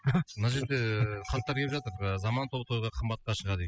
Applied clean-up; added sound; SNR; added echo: classical method spectral subtraction.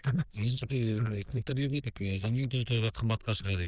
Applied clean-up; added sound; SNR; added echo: neural diffusion model UNIVERSE++.